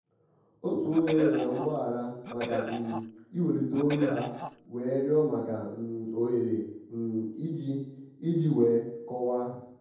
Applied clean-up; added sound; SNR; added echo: none; Cough; 8 dB; reverberation time 0.9 s.